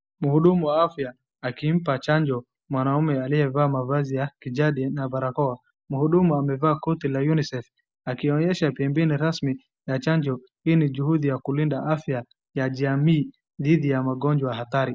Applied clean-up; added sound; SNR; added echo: none; none; none; none.